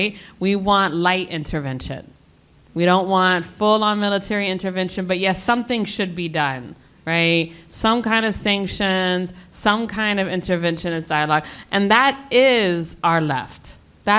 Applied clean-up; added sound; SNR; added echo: none; none; none; none.